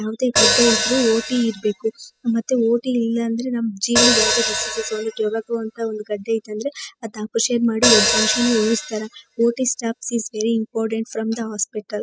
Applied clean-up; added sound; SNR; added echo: classical method spectral subtraction.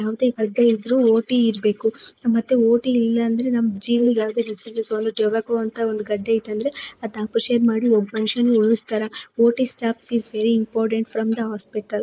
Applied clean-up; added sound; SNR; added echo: neural mask model Resemble Enhance denoiser.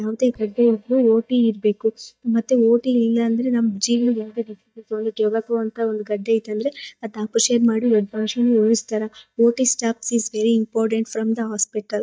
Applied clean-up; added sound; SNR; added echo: neural mask model DeepFilterNet 3.